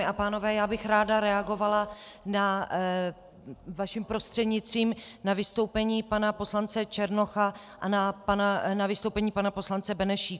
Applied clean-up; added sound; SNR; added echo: none; none; none; none.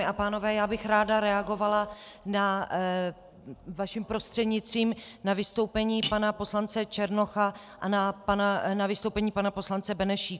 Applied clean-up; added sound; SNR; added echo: none; Cutlery, silverware; 9 dB; none.